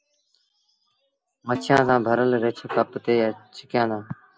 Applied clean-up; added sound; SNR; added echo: none; Snare drum; 18 dB; none.